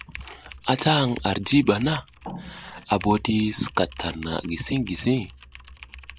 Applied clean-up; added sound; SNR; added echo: none; Typing; 18 dB; none.